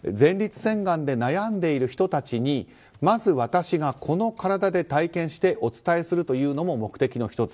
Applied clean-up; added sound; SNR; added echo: none; none; none; none.